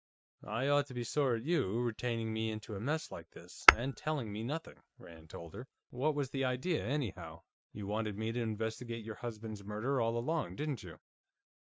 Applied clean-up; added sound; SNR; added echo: neural mask model RNNoise.